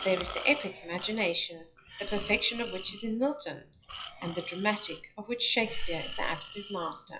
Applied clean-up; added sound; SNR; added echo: classical method WPE with log-MMSE.